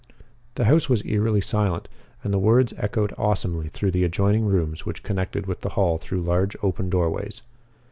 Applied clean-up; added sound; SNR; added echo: none; none; none; none.